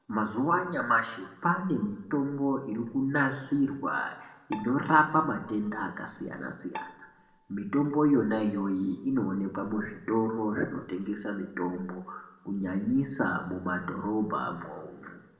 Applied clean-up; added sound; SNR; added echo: none; Bowed string instrument; 19 dB; reverberation time 0.8 s.